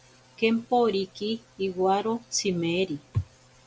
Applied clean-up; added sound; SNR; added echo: none; none; none; none.